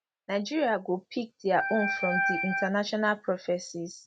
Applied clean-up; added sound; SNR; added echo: none; Organ; 0 dB; none.